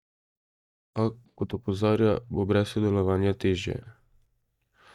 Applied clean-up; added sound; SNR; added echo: neural mask model DeepFilterNet 3.